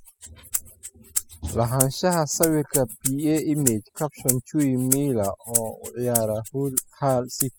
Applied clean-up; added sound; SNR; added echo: classical method spectral subtraction.